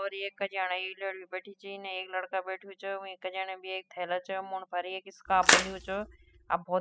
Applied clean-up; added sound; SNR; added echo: classical method spectral subtraction.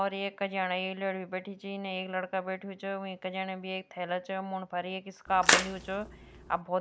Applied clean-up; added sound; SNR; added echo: none; Splash, splatter; -4 dB; none.